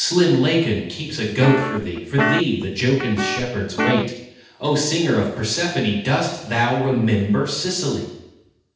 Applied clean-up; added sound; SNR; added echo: none; Guitar; 4 dB; reverberation time 0.8 s.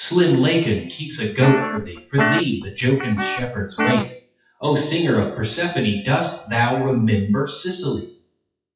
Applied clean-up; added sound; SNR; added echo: classical method WPE with log-MMSE.